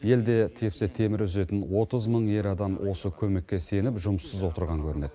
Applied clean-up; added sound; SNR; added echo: none; none; none; none.